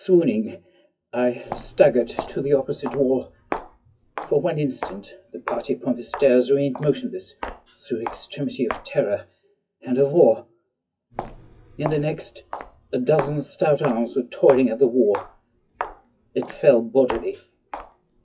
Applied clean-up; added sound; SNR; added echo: classical method WPE with log-MMSE.